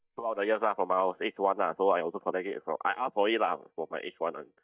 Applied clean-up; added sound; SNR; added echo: neural mask model DeepFilterNet 3.